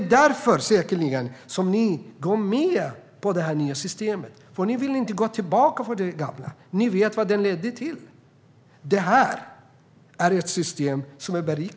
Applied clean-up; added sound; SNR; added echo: none; none; none; none.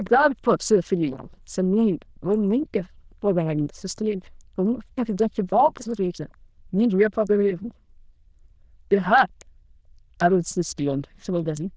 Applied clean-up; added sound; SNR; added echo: neural diffusion model UNIVERSE++.